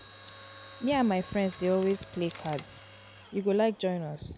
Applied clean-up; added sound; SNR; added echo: none; Mechanisms; 19 dB; none.